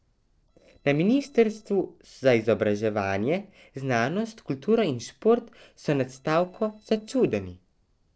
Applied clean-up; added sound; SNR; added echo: neural separator model SepFormer DNS4.